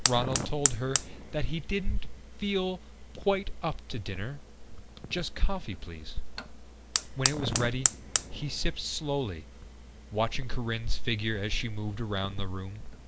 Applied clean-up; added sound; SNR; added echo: none; Fire; 6 dB; none.